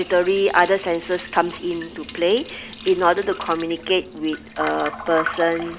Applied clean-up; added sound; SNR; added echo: none; Liquid; 13 dB; none.